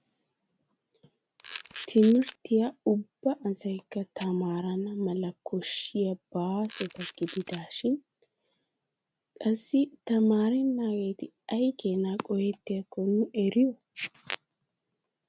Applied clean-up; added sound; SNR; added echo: none; Camera; 7 dB; none.